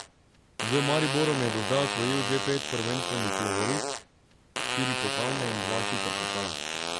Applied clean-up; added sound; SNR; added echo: none; Fart; 0 dB; none.